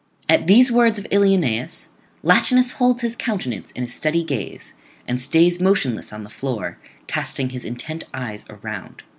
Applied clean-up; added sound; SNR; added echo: none; none; none; none.